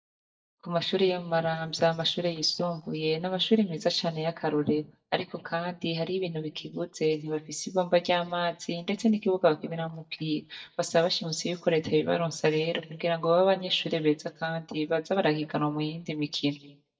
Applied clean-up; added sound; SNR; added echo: neural mask model DeepFilterNet 3.